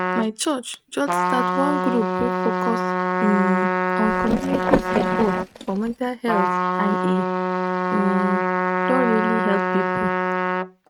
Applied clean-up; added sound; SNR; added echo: neural mask model RNNoise.